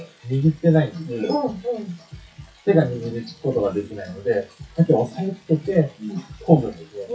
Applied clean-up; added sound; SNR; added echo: classical method WPE with log-MMSE.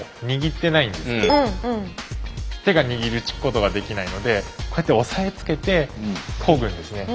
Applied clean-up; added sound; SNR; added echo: none; none; none; none.